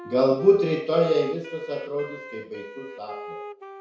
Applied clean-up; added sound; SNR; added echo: none; Wind instrument, woodwind instrument; 15 dB; reverberation time 0.5 s.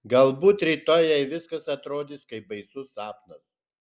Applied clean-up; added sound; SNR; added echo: none; none; none; none.